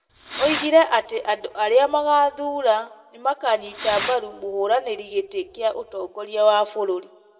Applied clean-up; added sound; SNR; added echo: none; Fireworks; 14 dB; reverberation time 1.1 s.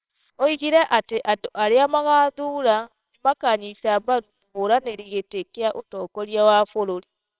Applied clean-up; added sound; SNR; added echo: neural separator model SepFormer WHAMR!.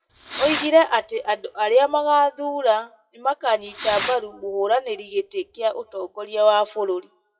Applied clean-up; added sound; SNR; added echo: classical method WPE with log-MMSE.